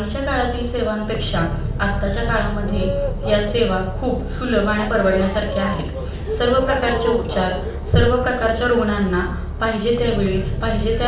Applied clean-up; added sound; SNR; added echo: none; Boat, Water vehicle; 4 dB; reverberation time 0.5 s.